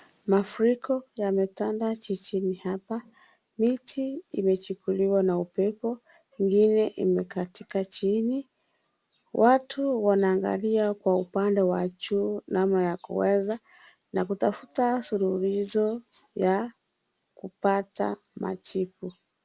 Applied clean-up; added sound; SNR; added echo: none; none; none; none.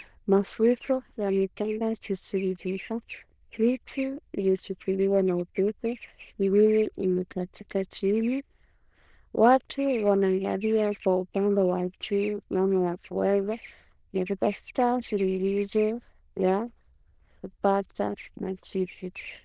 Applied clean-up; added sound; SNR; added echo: neural diffusion model UNIVERSE++.